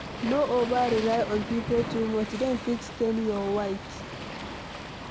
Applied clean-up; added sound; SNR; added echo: none; Waves, surf; 8 dB; none.